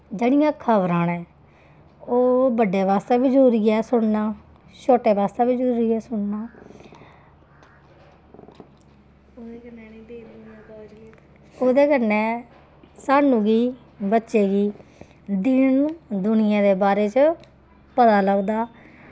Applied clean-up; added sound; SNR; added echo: none; none; none; none.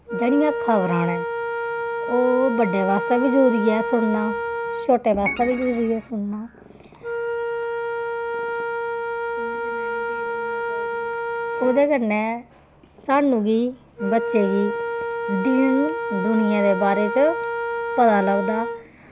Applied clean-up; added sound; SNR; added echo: none; Wind instrument, woodwind instrument + Organ; 4 dB; none.